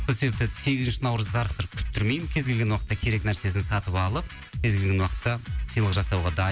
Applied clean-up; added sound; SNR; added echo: none; none; none; none.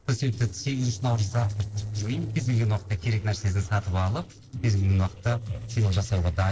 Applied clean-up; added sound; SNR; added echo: neural separator model SepFormer DNS4.